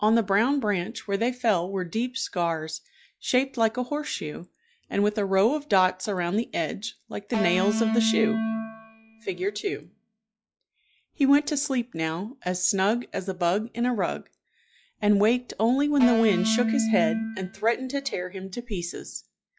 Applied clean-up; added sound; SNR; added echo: classical method log-MMSE.